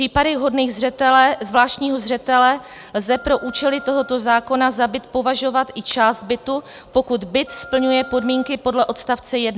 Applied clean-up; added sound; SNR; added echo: none; Wind instrument, woodwind instrument; 20 dB; none.